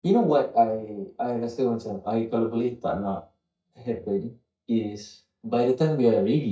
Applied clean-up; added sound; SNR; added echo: neural mask model DeepFilterNet 3.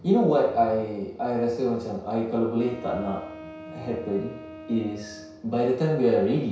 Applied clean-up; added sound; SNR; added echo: none; Wind instrument, woodwind instrument; 17 dB; reverberation time 0.6 s.